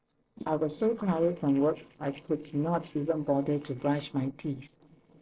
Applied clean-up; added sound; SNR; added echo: neural separator model SepFormer DNS4.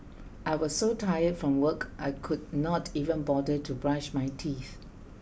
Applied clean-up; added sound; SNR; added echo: none; none; none; none.